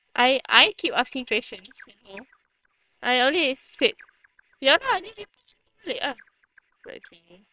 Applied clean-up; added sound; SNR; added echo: neural separator model SepFormer WHAMR!.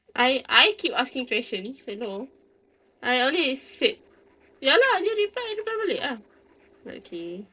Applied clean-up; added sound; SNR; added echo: neural separator model SepFormer DNS4.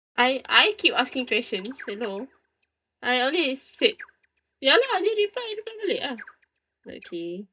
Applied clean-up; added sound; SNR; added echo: neural mask model DeepFilterNet 3.